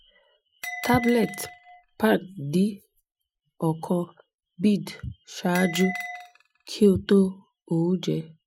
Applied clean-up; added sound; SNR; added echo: classical method Wiener filter.